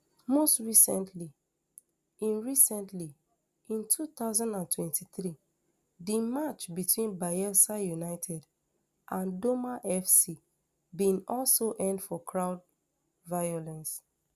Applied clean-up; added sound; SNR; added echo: none; none; none; none.